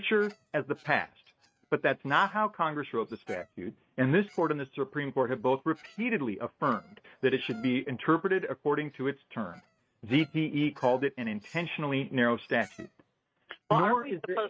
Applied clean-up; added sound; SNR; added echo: neural mask model RNNoise.